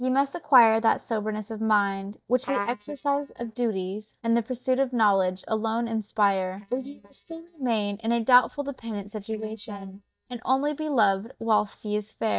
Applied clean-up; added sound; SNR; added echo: neural mask model DeepFilterNet 3.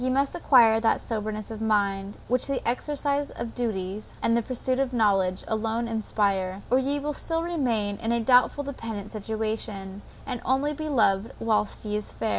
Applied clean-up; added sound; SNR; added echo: none; none; none; none.